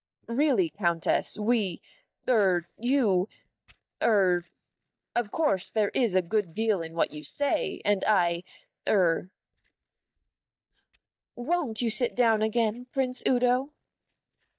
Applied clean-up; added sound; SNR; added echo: neural mask model DeepFilterNet 3.